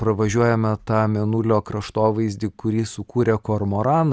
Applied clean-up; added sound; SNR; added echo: none; none; none; none.